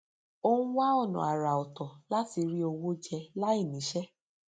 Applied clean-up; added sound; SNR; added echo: none; none; none; none.